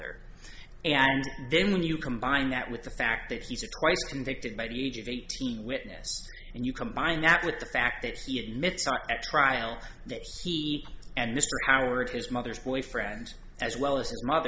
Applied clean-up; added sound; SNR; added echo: none; none; none; none.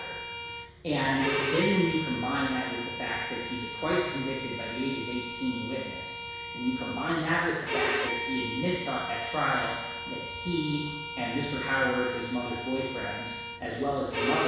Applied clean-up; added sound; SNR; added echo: none; Bowed string instrument; 5 dB; reverberation time 1.1 s.